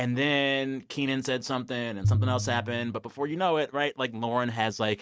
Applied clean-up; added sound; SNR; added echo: neural mask model RNNoise.